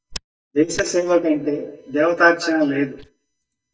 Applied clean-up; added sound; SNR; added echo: neural mask model DeepFilterNet 3.